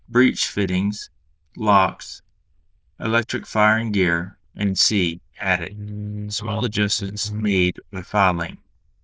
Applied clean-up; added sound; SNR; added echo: neural diffusion model UNIVERSE++.